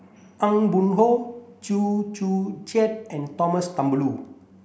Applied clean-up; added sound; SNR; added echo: none; none; none; none.